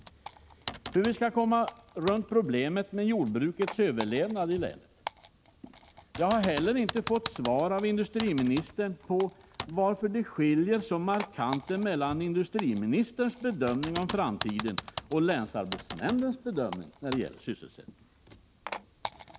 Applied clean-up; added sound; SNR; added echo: none; Typing; 13 dB; none.